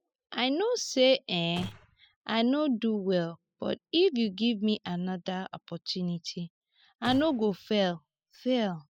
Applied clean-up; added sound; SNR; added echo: classical method spectral subtraction.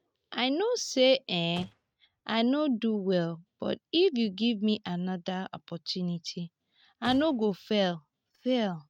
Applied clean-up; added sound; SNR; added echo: neural mask model RNNoise.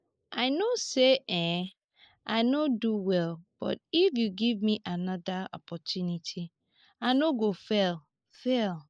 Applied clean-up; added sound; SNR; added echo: neural mask model Resemble Enhance denoiser.